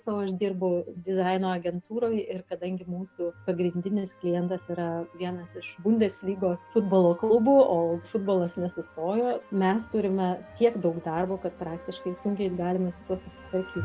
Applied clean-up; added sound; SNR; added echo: none; none; none; none.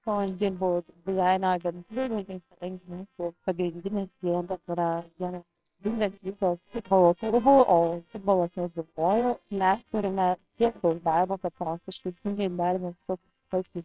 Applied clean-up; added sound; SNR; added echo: neural separator model SepFormer WHAMR!.